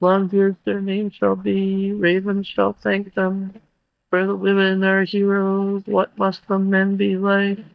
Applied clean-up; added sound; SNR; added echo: neural mask model DeepFilterNet 3.